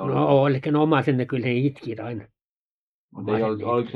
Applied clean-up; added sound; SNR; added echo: neural mask model Resemble Enhance denoiser.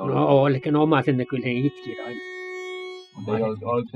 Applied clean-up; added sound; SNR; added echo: classical method spectral subtraction.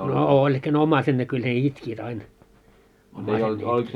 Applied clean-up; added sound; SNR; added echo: none; none; none; none.